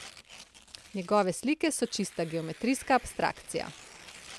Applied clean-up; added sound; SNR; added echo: none; Tearing; 19 dB; none.